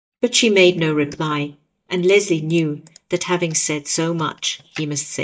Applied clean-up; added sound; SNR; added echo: neural mask model DeepFilterNet 3.